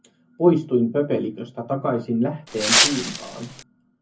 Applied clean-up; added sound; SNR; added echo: none; Wind; -2 dB; reverberation time 0.3 s.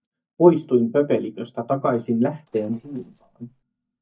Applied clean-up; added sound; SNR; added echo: neural mask model DeepFilterNet 3.